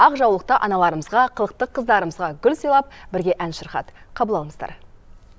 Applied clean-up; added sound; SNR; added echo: none; none; none; none.